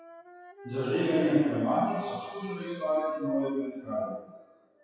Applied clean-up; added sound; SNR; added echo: classical method WPE with log-MMSE.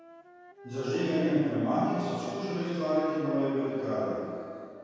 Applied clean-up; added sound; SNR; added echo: none; Wind instrument, woodwind instrument; 17 dB; reverberation time 2.1 s.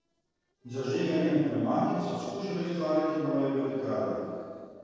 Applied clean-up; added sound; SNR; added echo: neural separator model SepFormer DNS4.